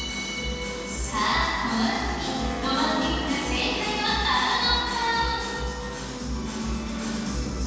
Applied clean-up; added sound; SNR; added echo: none; Wind instrument, woodwind instrument; 11 dB; reverberation time 2.1 s.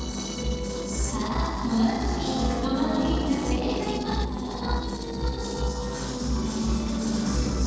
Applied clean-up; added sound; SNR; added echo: neural separator model SepFormer DNS4.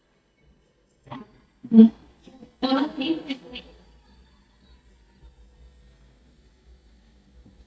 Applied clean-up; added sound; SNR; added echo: neural mask model DeepFilterNet 3.